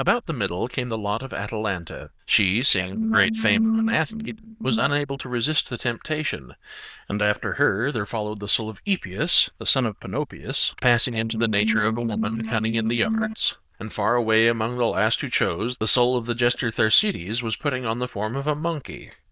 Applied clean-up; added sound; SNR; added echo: neural diffusion model UNIVERSE++.